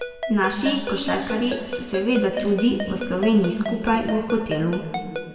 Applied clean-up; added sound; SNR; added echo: none; Ringtone; 9 dB; reverberation time 2.3 s.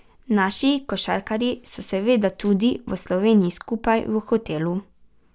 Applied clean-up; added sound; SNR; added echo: none; none; none; none.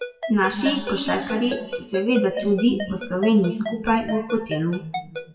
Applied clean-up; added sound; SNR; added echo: classical method WPE with log-MMSE.